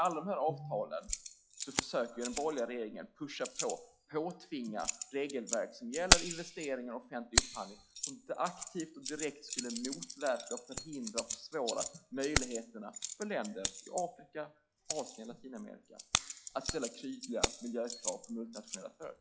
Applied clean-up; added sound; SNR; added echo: classical method log-MMSE.